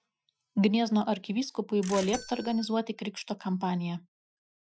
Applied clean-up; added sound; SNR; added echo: classical method Wiener filter.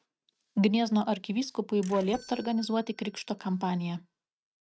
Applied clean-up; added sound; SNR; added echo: neural mask model RNNoise.